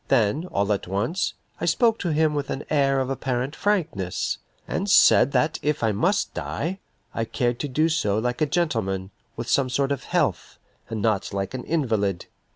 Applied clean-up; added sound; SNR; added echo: none; none; none; none.